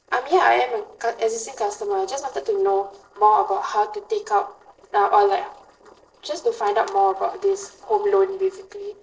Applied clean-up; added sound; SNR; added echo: neural separator model SepFormer DNS4.